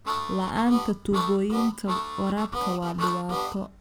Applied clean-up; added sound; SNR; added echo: none; Harmonica; 4 dB; none.